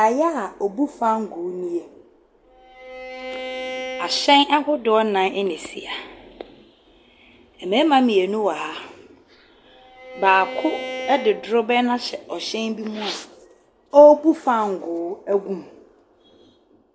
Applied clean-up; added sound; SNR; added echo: none; Bowed string instrument; 11 dB; none.